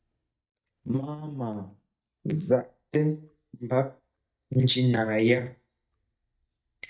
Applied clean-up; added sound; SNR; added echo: neural mask model DeepFilterNet 3.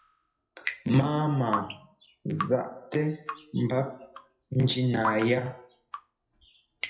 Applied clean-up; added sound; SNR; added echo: classical method WPE with log-MMSE.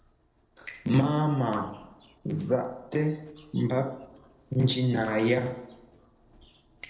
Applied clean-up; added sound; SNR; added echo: neural separator model SepFormer DNS4.